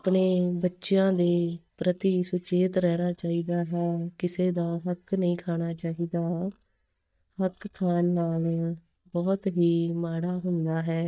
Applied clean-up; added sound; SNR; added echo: neural mask model DeepFilterNet 3.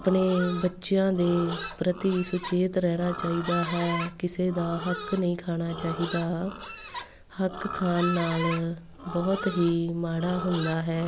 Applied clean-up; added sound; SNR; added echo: none; Livestock, farm animals, working animals; 10 dB; none.